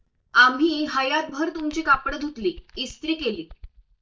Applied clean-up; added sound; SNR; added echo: neural mask model DeepFilterNet 3.